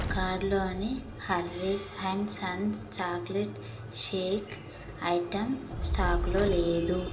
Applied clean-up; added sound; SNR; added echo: none; Fire; 6 dB; reverberation time 0.2 s.